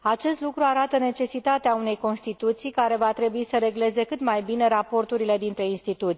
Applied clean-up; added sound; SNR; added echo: none; none; none; none.